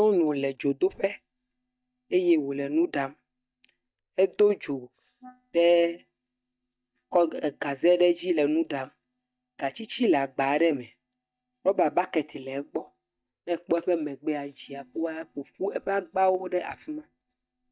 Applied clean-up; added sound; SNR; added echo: neural mask model DeepFilterNet 3.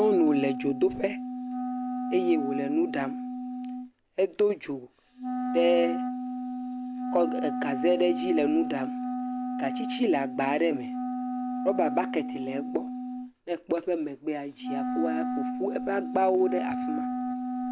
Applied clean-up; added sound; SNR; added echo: none; Wind instrument, woodwind instrument; 3 dB; none.